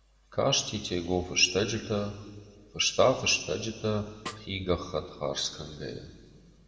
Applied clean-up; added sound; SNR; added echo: none; Snare drum; 16 dB; reverberation time 1.8 s.